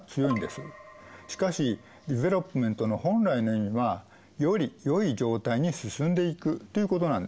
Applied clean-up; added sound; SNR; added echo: none; none; none; none.